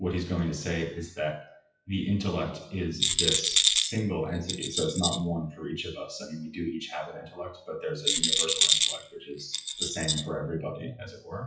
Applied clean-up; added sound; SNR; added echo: classical method WPE with log-MMSE.